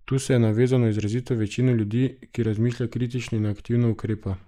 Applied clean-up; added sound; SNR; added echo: neural mask model Resemble Enhance denoiser.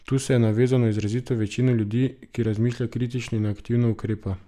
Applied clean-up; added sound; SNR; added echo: none; none; none; none.